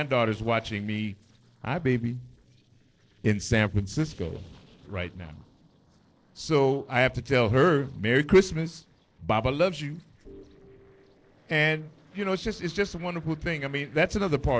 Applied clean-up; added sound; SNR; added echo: neural separator model SepFormer DNS4.